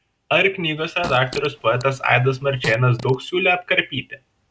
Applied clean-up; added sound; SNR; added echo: none; Fart; 15 dB; none.